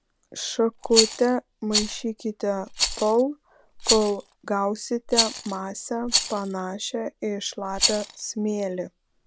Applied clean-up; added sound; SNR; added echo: none; Rattle; 4 dB; none.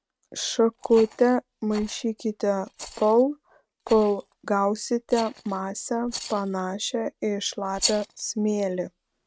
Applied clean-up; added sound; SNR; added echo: neural mask model RNNoise.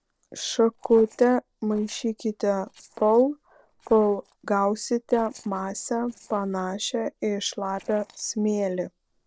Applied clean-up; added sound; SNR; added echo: neural separator model SepFormer DNS4.